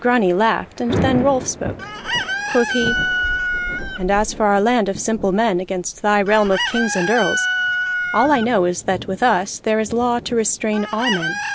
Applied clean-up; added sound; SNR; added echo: none; Thunder / Rain + Chicken, rooster; 5 dB; none.